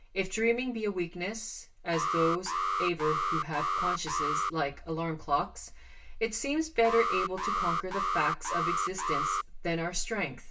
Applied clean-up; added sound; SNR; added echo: none; Alarm; 0 dB; reverberation time 0.1 s.